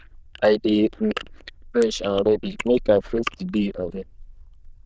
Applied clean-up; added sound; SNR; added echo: neural diffusion model UNIVERSE++.